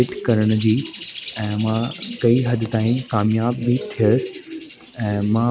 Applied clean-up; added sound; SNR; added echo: neural mask model RNNoise.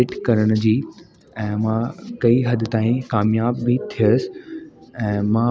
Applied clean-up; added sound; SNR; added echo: none; none; none; none.